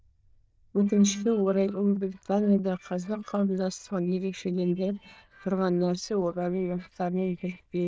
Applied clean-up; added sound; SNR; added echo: neural diffusion model UNIVERSE++.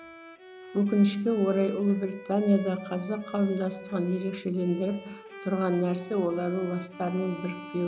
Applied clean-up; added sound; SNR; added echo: none; Bowed string instrument; 17 dB; none.